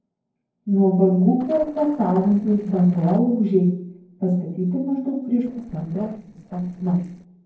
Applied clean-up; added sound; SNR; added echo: neural separator model SepFormer DNS4.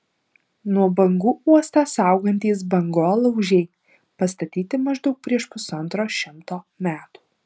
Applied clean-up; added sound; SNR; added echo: none; none; none; none.